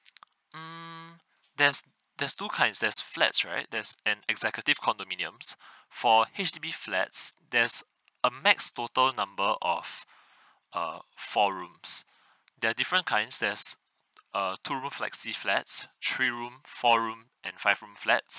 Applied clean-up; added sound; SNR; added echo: none; none; none; none.